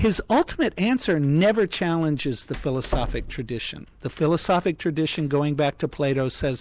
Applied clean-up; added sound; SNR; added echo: none; Door; 14 dB; none.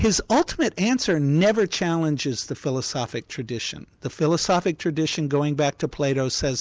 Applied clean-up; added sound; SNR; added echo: none; none; none; none.